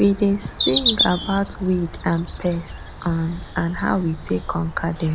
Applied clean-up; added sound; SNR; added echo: none; Bird vocalization, bird call, bird song; 6 dB; none.